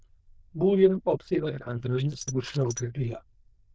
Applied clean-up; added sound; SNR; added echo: neural diffusion model UNIVERSE++.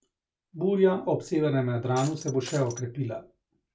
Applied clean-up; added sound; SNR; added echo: none; Shatter; 14 dB; none.